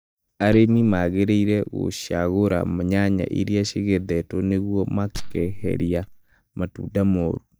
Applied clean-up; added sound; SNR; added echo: neural mask model DeepFilterNet 3.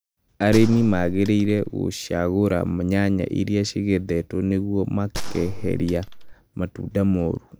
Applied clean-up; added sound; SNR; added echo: none; Gunshot, gunfire; 7 dB; none.